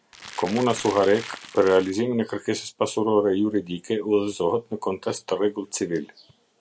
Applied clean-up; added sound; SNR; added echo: none; Crackle; 15 dB; none.